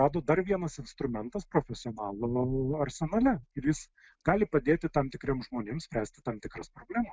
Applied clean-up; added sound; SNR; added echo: none; none; none; none.